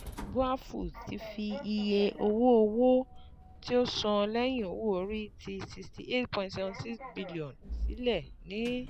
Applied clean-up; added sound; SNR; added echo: none; Sliding door; 13 dB; none.